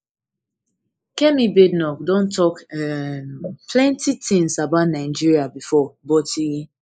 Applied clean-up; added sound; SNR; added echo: neural mask model Resemble Enhance denoiser.